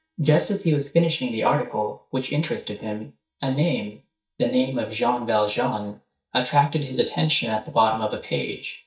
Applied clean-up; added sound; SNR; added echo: neural mask model DeepFilterNet 3.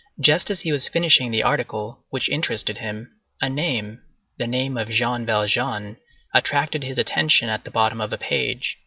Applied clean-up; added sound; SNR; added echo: none; none; none; none.